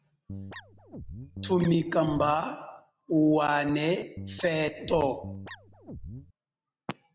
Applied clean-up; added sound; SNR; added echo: none; Guitar; 13 dB; none.